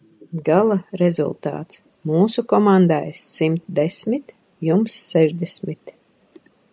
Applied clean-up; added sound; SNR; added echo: none; none; none; none.